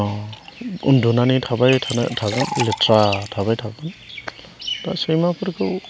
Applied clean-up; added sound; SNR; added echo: none; Liquid; 12 dB; none.